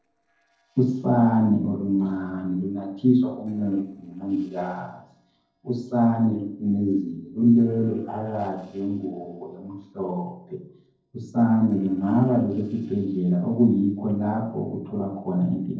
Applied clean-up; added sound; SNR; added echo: neural separator model SepFormer DNS4.